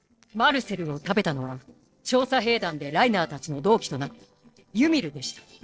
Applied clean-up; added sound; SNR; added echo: neural separator model SepFormer DNS4.